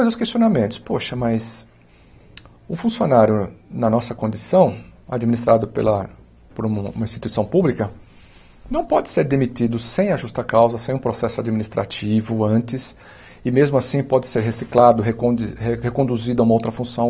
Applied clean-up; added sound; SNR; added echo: none; none; none; none.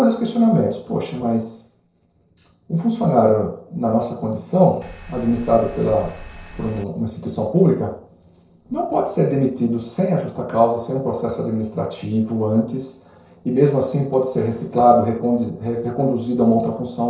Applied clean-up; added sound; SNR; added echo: neural separator model SepFormer DNS4.